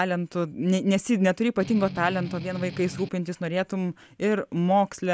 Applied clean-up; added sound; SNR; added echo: none; Strum; 11 dB; none.